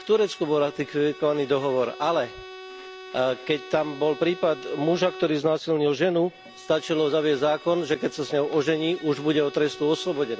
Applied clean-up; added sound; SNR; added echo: none; Bowed string instrument; 17 dB; none.